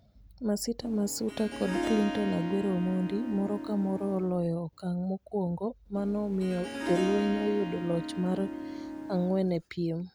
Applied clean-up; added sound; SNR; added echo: none; Harp; 6 dB; none.